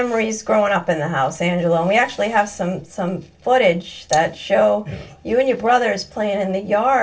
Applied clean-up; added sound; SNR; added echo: none; none; none; reverberation time 0.2 s.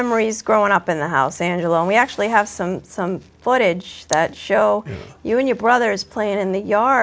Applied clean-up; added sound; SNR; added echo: none; none; none; none.